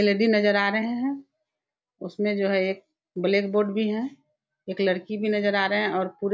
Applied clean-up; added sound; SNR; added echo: none; none; none; none.